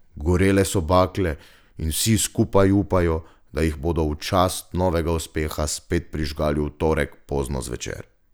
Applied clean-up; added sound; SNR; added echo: none; none; none; none.